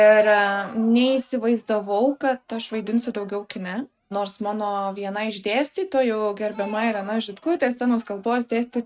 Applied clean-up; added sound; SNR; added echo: neural mask model RNNoise.